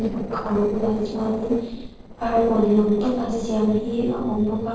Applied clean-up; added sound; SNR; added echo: neural separator model SepFormer DNS4.